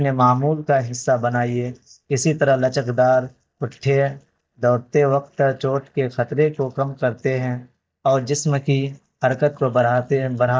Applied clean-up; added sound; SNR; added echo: neural mask model DeepFilterNet 3.